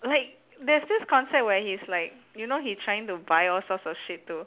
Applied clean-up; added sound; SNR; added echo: none; none; none; none.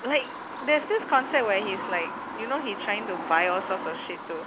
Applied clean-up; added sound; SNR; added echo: none; Bird vocalization, bird call, bird song; 8 dB; none.